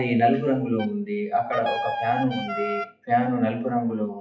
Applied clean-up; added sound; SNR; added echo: classical method WPE with log-MMSE.